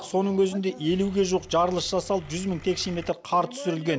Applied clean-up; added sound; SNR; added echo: none; none; none; none.